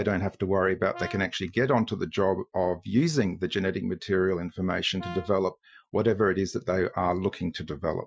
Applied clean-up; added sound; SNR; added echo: classical method Wiener filter.